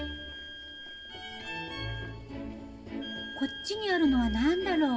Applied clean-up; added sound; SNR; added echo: none; Wind instrument, woodwind instrument; 12 dB; reverberation time 2.1 s.